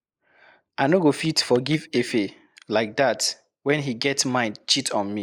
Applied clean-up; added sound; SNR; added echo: neural mask model Resemble Enhance denoiser.